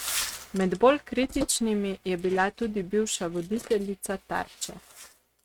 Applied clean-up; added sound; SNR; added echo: neural mask model RNNoise.